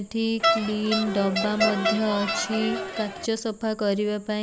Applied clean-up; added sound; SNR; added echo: none; Crowd; 1 dB; none.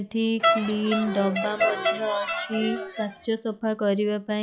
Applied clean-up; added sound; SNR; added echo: classical method log-MMSE.